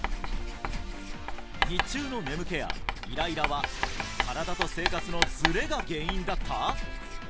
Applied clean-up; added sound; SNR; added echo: none; Writing; -3 dB; none.